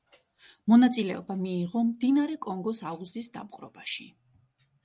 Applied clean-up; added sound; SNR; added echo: none; none; none; none.